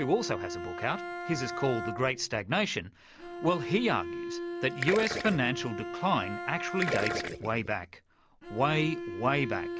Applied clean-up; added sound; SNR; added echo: none; Gurgling + Bowed string instrument; 6 dB; none.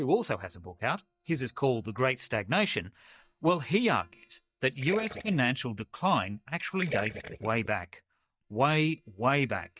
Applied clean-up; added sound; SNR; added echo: neural mask model DeepFilterNet 3.